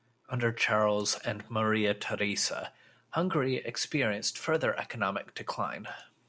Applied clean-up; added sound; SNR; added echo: none; none; none; none.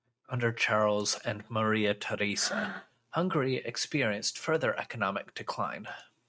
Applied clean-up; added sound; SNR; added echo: neural mask model RNNoise.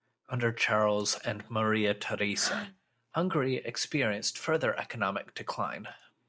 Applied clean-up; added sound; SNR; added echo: neural mask model DeepFilterNet 3.